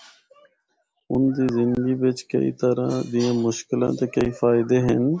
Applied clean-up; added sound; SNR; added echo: none; none; none; none.